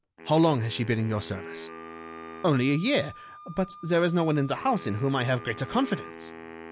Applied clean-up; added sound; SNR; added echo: none; Wind instrument, woodwind instrument + Wind instrument, woodwind instrument; 15 dB; none.